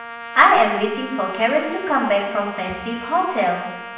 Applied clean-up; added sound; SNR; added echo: none; Trumpet; 13 dB; reverberation time 1.0 s.